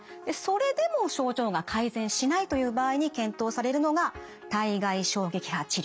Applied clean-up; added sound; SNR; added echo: none; none; none; none.